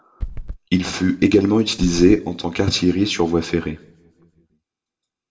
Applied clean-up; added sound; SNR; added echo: none; Run; 8 dB; reverberation time 0.6 s.